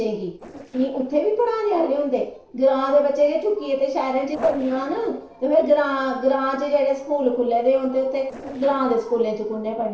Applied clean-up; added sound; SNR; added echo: neural separator model SepFormer DNS4.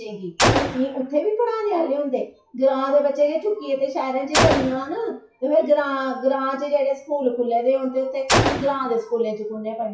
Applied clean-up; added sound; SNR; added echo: classical method WPE with log-MMSE.